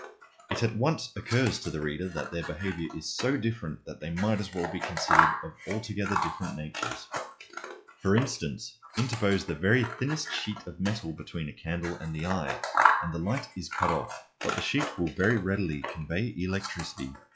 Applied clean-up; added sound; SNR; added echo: classical method log-MMSE.